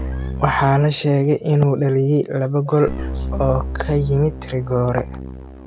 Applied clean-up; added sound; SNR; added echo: none; Keyboard (musical); 10 dB; none.